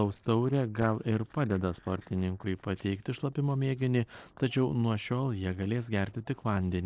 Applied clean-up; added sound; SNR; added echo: neural separator model SepFormer DNS4.